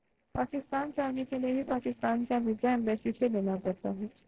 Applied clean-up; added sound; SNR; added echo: neural separator model SepFormer DNS4.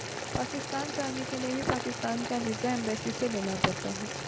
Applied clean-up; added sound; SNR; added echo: none; Boiling; 4 dB; none.